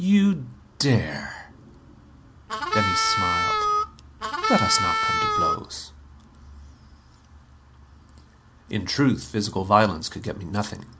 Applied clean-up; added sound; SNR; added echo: none; Harmonica; -3 dB; none.